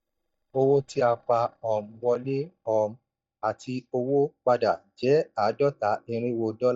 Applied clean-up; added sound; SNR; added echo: neural mask model DeepFilterNet 3.